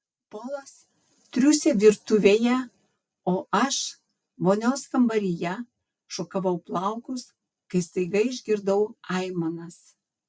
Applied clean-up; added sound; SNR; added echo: none; none; none; none.